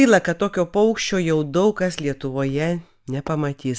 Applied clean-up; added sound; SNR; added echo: neural mask model DeepFilterNet 3.